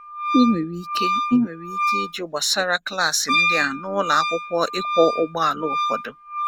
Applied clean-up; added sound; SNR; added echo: none; Wind instrument, woodwind instrument; 3 dB; none.